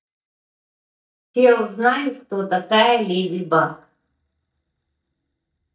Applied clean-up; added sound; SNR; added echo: neural mask model DeepFilterNet 3.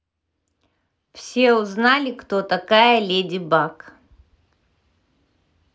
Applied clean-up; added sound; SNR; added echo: none; none; none; none.